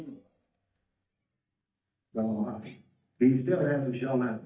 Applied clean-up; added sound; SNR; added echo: neural mask model DeepFilterNet 3.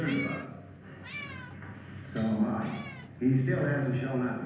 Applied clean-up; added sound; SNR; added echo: none; Meow; 16 dB; reverberation time 1.1 s.